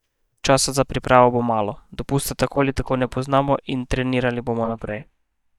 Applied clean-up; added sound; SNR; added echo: neural mask model DeepFilterNet 3.